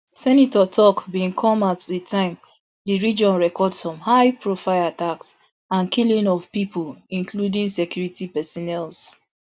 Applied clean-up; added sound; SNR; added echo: none; none; none; none.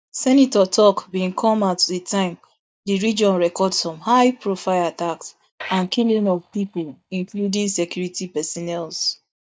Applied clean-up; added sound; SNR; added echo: neural mask model DeepFilterNet 3.